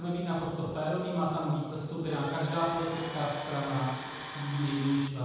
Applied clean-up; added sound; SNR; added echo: none; Tools; 10 dB; reverberation time 1.2 s.